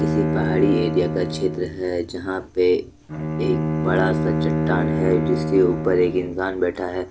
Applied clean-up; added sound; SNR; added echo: none; Bowed string instrument; 2 dB; none.